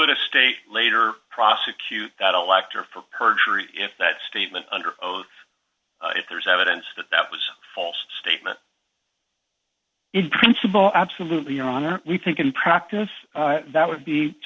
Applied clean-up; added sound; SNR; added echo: none; none; none; none.